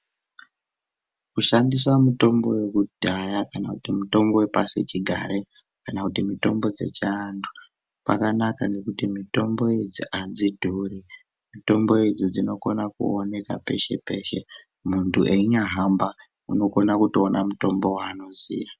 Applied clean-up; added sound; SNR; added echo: none; none; none; none.